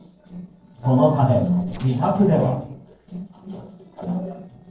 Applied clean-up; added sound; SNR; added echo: neural separator model SepFormer DNS4.